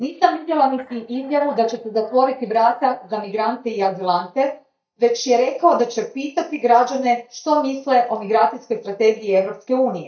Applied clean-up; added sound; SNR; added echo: neural mask model DeepFilterNet 3.